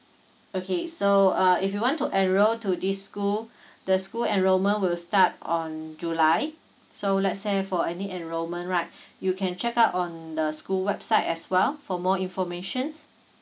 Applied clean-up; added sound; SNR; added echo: none; none; none; none.